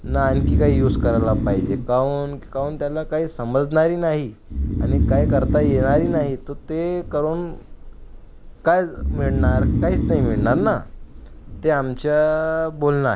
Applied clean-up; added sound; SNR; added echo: none; Breathing; 1 dB; none.